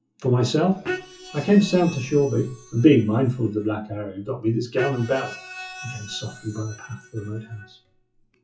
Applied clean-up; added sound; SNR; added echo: classical method WPE with log-MMSE.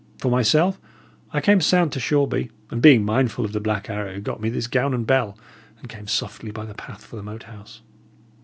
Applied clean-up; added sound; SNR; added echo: none; none; none; none.